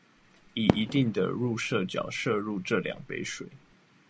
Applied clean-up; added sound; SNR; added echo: none; Fireworks; 6 dB; none.